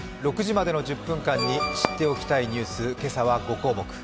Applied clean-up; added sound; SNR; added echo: none; Fireworks; 12 dB; none.